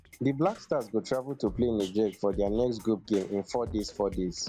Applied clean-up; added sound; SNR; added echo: none; Drum kit; 15 dB; none.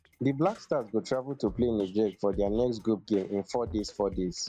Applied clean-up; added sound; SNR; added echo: neural mask model RNNoise.